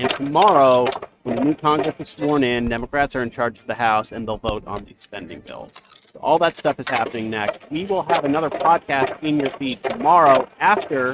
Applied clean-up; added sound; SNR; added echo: neural mask model RNNoise.